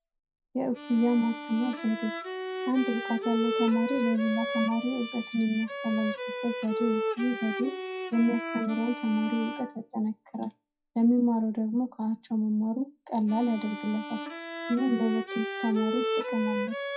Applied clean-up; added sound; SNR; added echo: classical method WPE with log-MMSE.